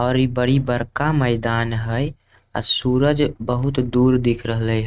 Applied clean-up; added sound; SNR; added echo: neural mask model RNNoise.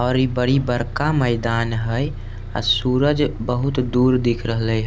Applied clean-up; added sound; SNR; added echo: none; Bus; 10 dB; none.